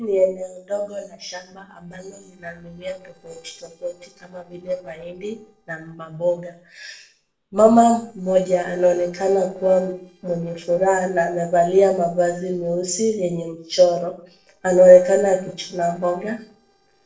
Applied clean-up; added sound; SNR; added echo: neural separator model SepFormer DNS4.